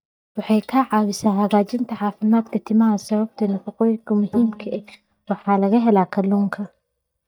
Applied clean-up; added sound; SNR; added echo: neural mask model DeepFilterNet 3.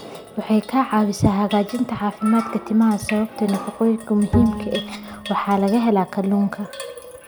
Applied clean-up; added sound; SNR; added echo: none; Bowed string instrument; 7 dB; none.